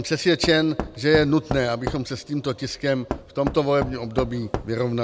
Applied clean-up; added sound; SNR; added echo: none; Knock / Wood; 10 dB; none.